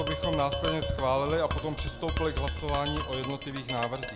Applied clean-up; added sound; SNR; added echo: none; Tap; 0 dB; none.